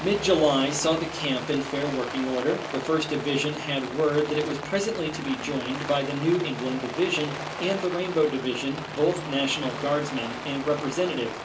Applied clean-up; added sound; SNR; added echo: none; Rain; 9 dB; reverberation time 0.3 s.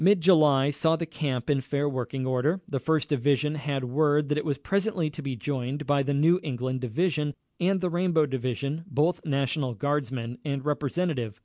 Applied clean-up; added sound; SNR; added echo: none; none; none; none.